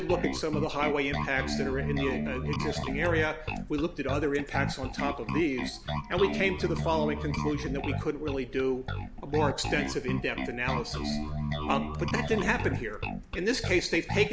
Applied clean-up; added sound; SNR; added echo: none; Bass guitar; 3 dB; none.